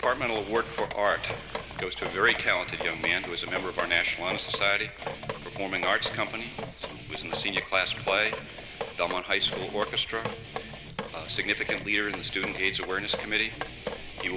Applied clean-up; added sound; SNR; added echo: none; Guitar + Drip; 8 dB; none.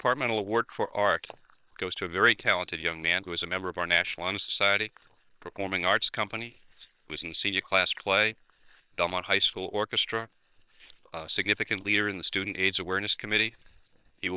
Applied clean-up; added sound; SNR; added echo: neural separator model SepFormer WHAM!.